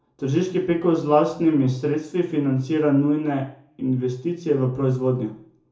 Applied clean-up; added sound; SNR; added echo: none; none; none; reverberation time 0.6 s.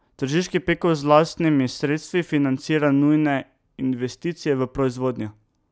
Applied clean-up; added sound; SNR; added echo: none; none; none; none.